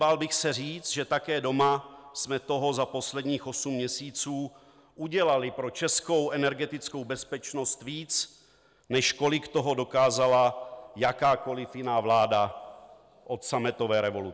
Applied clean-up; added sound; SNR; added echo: none; none; none; none.